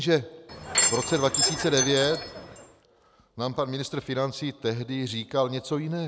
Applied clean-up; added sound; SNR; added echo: none; Door / Chime; 0 dB; none.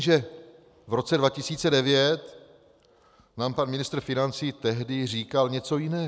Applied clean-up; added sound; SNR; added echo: none; none; none; none.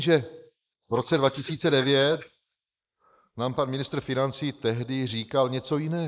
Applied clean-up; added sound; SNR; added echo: neural mask model Resemble Enhance denoiser.